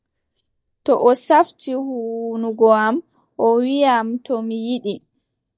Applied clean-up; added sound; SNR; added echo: neural mask model DeepFilterNet 3.